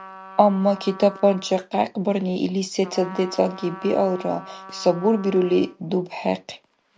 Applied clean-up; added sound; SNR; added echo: none; Trumpet; 19 dB; none.